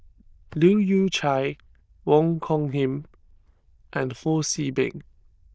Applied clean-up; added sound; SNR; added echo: neural diffusion model UNIVERSE++.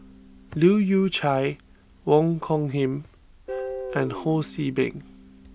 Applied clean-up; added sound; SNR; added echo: none; Guitar; 15 dB; none.